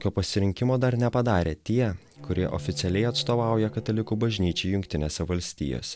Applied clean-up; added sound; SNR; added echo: none; Bowed string instrument; 16 dB; none.